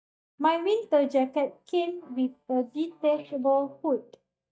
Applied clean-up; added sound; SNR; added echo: neural mask model DeepFilterNet 3.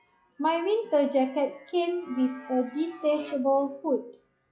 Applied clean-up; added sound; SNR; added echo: classical method log-MMSE.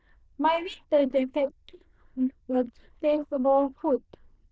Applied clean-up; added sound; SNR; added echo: neural diffusion model UNIVERSE++.